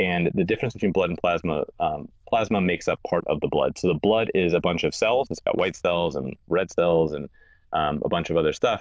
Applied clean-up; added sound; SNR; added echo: neural diffusion model UNIVERSE++.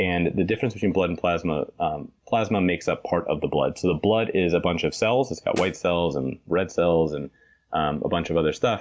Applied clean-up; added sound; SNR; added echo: none; Clapping; 16 dB; none.